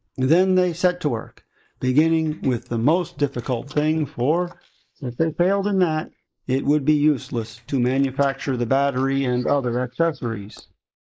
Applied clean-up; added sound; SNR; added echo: neural mask model Resemble Enhance denoiser.